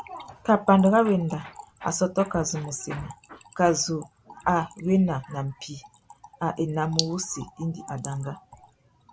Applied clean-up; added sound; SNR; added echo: none; Trickle, dribble / Splash, splatter; 17 dB; none.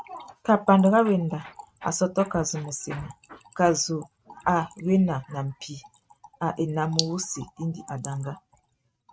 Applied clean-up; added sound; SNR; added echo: neural mask model RNNoise.